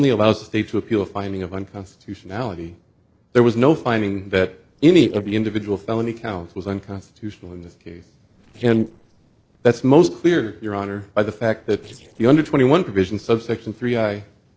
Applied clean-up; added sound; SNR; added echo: neural separator model SepFormer DNS4.